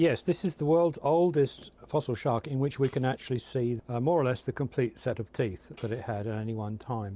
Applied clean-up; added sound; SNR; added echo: none; Tambourine; 15 dB; none.